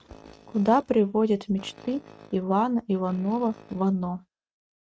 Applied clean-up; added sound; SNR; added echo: neural mask model RNNoise.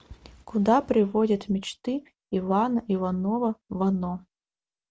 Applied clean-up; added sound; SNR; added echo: none; none; none; none.